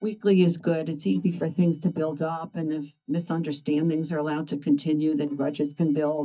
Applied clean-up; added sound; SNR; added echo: neural mask model DeepFilterNet 3.